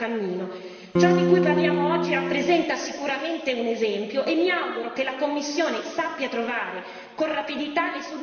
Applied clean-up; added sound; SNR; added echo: none; Electric guitar / Strum; -4 dB; reverberation time 2.1 s.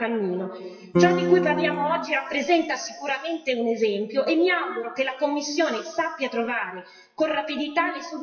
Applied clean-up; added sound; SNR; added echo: classical method WPE with log-MMSE.